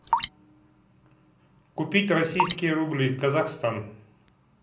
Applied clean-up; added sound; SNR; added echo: none; Drip; 4 dB; reverberation time 0.4 s.